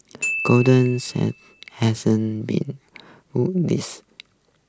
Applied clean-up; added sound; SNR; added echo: none; Glockenspiel; 11 dB; none.